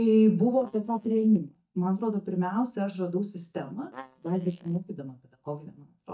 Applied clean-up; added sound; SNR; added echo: neural mask model DeepFilterNet 3.